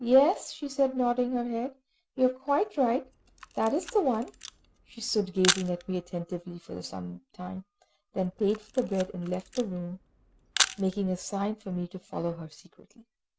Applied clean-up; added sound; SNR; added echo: none; Camera; 6 dB; none.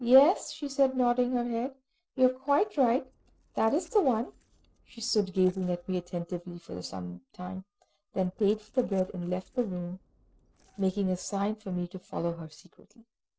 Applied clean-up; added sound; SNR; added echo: neural separator model SepFormer DNS4.